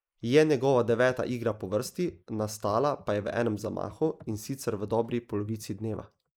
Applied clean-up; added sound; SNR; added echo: neural mask model Resemble Enhance denoiser.